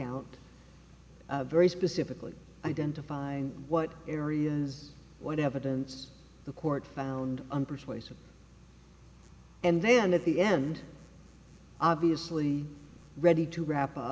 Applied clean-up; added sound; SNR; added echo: none; none; none; none.